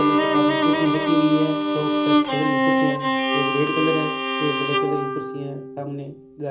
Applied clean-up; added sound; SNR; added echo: none; Bowed string instrument; -5 dB; reverberation time 0.3 s.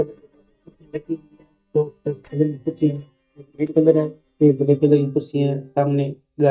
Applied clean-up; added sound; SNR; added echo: neural mask model DeepFilterNet 3.